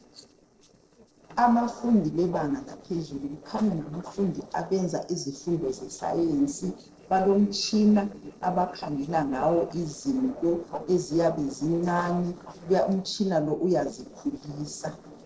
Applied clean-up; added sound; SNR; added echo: neural separator model SepFormer DNS4.